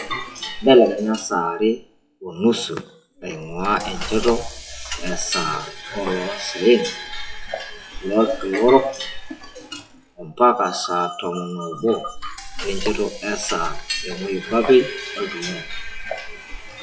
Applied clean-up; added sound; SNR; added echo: classical method WPE with log-MMSE.